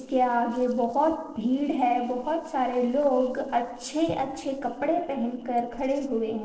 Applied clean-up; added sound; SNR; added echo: neural separator model SepFormer DNS4.